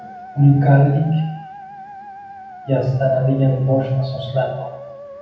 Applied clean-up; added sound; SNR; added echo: none; Musical instrument; 18 dB; reverberation time 0.8 s.